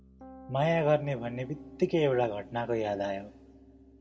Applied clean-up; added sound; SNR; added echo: none; Piano; 19 dB; reverberation time 0.7 s.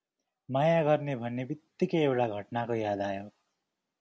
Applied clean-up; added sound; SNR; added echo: none; none; none; none.